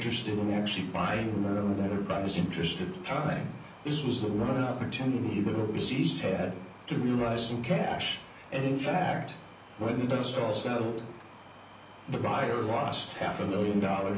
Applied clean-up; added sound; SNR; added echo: none; Cricket; 11 dB; reverberation time 0.6 s.